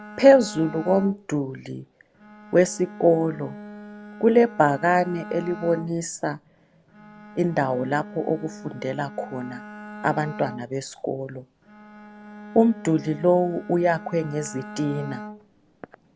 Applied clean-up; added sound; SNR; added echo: none; Bowed string instrument; 16 dB; none.